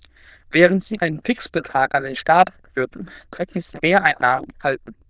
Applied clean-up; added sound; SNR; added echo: neural diffusion model UNIVERSE++.